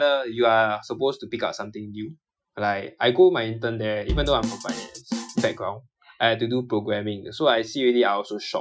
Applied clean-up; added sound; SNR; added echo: classical method Wiener filter.